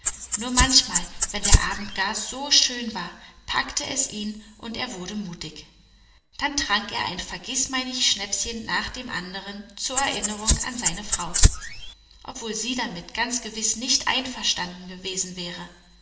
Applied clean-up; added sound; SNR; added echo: none; Rattle (instrument); -5 dB; reverberation time 0.9 s.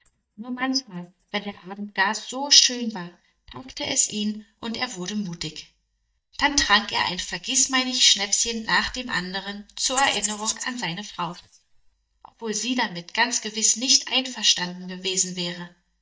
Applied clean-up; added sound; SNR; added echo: neural mask model DeepFilterNet 3.